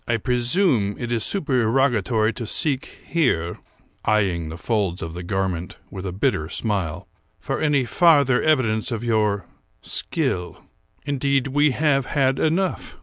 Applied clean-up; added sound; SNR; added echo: none; none; none; none.